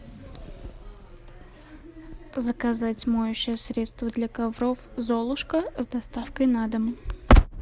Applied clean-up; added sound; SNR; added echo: none; none; none; none.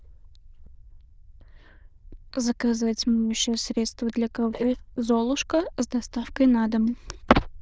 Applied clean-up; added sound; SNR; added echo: neural diffusion model UNIVERSE++.